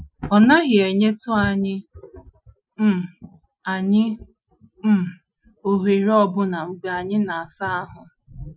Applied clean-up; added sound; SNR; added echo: classical method Wiener filter.